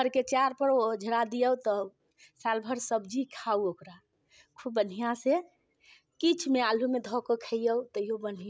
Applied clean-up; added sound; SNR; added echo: none; none; none; none.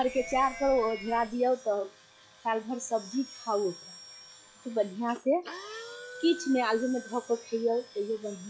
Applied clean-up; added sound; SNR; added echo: classical method log-MMSE.